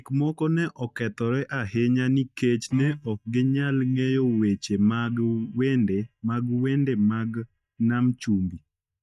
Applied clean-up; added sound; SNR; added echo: neural mask model DeepFilterNet 3.